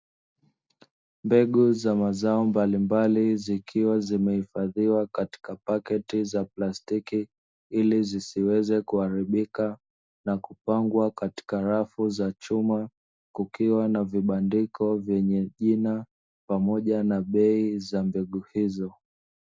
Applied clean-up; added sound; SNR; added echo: none; none; none; none.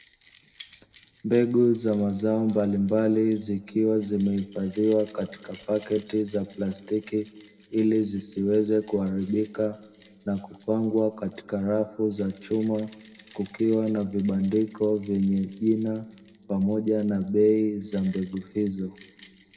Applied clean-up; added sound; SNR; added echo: none; Keys jangling; 11 dB; reverberation time 1.0 s.